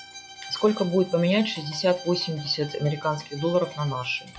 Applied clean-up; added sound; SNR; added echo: classical method log-MMSE.